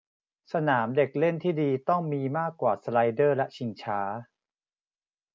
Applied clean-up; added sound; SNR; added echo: none; none; none; none.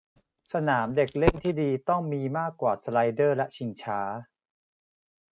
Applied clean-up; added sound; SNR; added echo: neural mask model RNNoise.